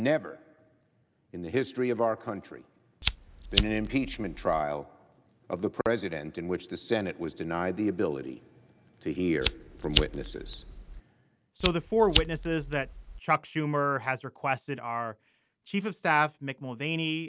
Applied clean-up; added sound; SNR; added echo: none; Fire; 2 dB; none.